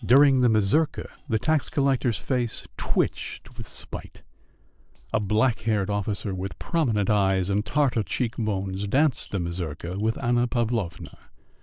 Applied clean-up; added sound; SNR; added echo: neural separator model SepFormer DNS4.